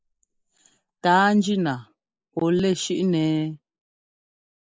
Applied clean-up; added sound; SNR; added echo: neural mask model Resemble Enhance denoiser.